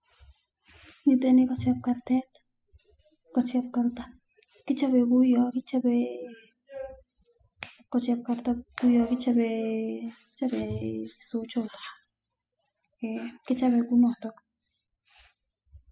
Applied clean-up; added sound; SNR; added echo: classical method spectral subtraction.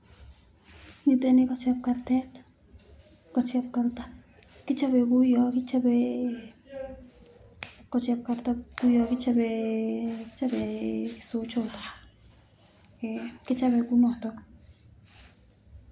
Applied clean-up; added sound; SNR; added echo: none; none; none; none.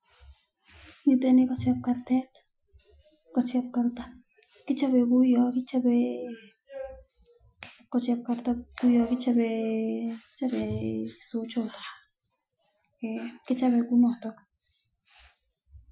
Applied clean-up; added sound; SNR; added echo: classical method Wiener filter.